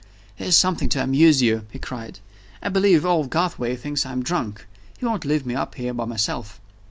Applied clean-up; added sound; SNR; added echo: none; none; none; none.